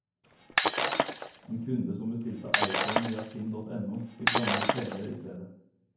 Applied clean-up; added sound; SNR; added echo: none; Shatter; -5 dB; reverberation time 0.9 s.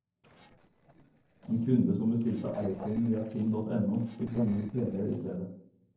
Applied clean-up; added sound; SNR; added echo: neural separator model SepFormer DNS4.